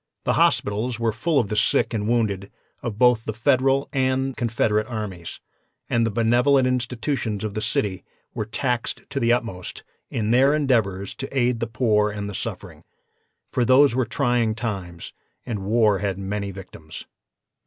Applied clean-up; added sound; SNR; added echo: none; Tap; 15 dB; none.